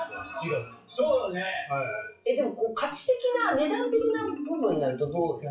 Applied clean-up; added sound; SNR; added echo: classical method WPE with log-MMSE.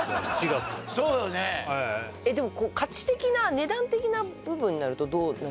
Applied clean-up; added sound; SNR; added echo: none; none; none; none.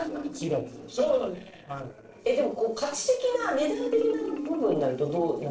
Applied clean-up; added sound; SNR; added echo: neural separator model SepFormer DNS4.